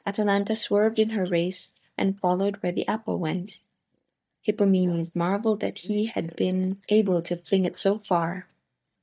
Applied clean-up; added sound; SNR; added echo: neural mask model DeepFilterNet 3.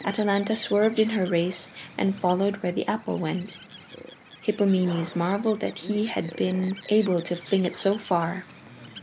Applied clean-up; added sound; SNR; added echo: none; Bird; 18 dB; none.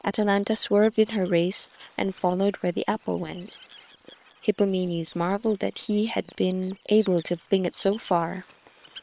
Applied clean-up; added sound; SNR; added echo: neural separator model SepFormer WHAM!.